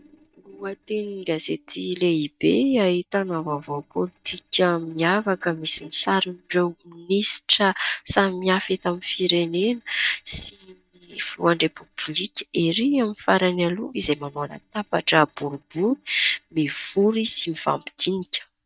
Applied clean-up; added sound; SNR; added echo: neural mask model DeepFilterNet 3.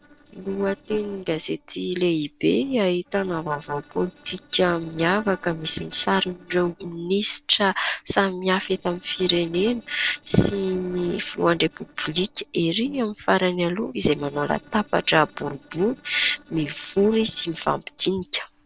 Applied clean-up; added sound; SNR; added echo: neural separator model SepFormer DNS4.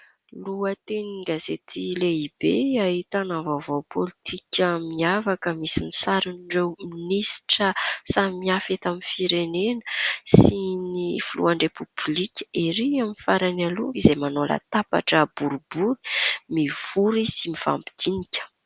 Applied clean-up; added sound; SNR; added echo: none; none; none; none.